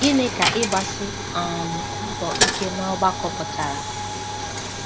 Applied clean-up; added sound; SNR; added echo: none; Coin (dropping); 0 dB; reverberation time 1.4 s.